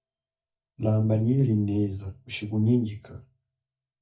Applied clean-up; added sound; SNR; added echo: neural mask model DeepFilterNet 3.